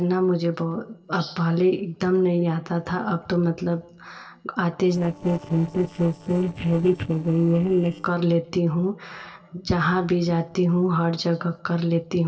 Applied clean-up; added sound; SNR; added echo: neural separator model SepFormer DNS4.